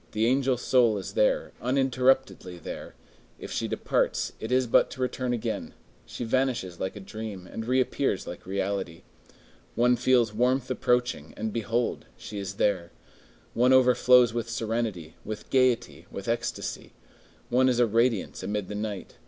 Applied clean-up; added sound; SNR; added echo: none; none; none; none.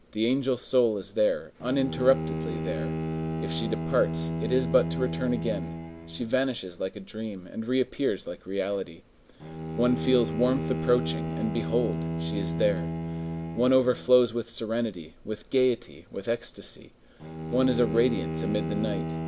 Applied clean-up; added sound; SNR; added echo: none; Bowed string instrument; 6 dB; none.